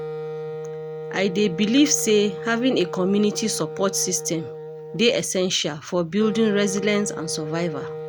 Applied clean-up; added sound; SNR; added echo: none; Wind instrument, woodwind instrument; 10 dB; none.